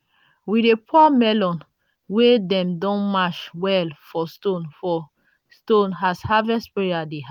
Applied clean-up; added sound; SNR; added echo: none; none; none; none.